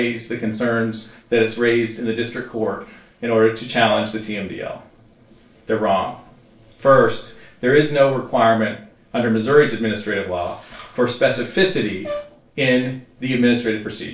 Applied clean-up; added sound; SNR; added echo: neural separator model SepFormer DNS4.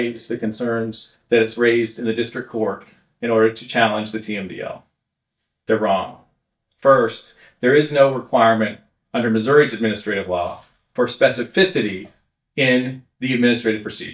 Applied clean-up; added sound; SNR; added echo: neural mask model DeepFilterNet 3.